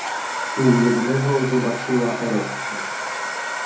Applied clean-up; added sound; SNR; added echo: none; Domestic sounds, home sounds; 5 dB; reverberation time 0.5 s.